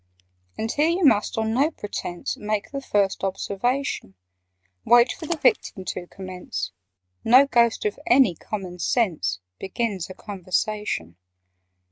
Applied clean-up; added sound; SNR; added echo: neural mask model RNNoise.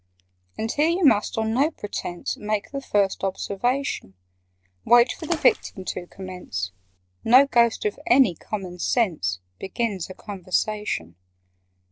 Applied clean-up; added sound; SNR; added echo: neural separator model SepFormer DNS4.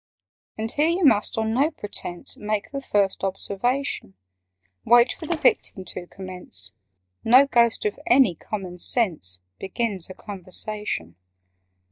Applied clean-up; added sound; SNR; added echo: neural mask model DeepFilterNet 3.